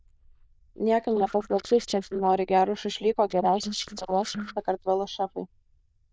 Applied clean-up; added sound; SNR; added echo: neural diffusion model UNIVERSE++.